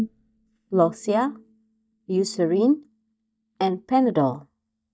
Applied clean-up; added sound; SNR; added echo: neural mask model DeepFilterNet 3.